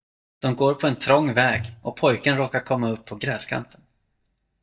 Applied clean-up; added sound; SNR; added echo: neural mask model DeepFilterNet 3.